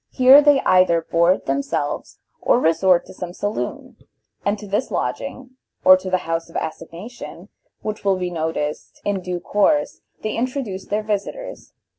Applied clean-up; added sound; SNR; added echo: none; none; none; none.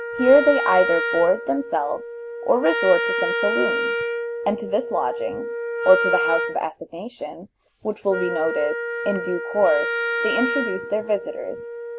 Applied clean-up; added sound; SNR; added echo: none; Wind instrument, woodwind instrument; 4 dB; none.